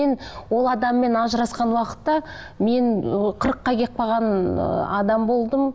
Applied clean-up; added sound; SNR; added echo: none; none; none; none.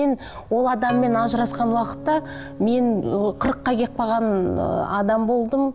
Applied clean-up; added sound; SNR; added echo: none; Organ; 13 dB; none.